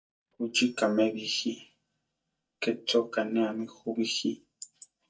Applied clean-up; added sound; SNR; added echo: neural mask model DeepFilterNet 3.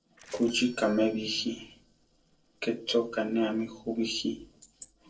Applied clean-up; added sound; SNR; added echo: neural separator model SepFormer DNS4.